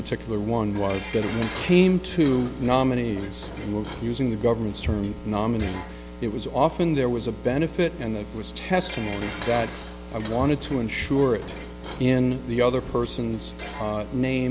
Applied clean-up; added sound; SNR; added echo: none; Dishes, pots, and pans; 16 dB; none.